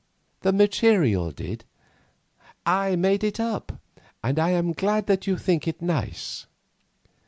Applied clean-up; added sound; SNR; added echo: none; none; none; none.